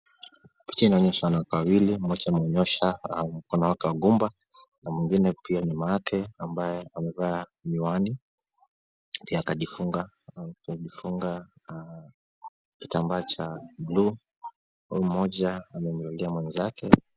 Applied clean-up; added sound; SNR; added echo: none; none; none; none.